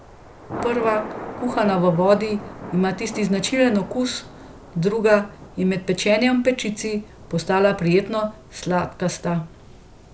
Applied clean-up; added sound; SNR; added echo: none; Thunder; 16 dB; none.